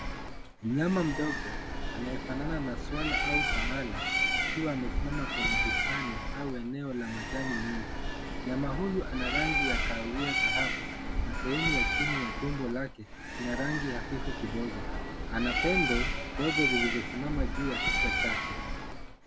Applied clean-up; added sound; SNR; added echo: none; Bird; -3 dB; none.